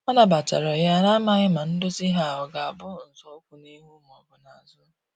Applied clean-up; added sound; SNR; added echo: none; none; none; none.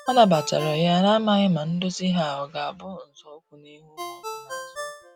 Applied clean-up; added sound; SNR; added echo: none; Ringtone; 15 dB; none.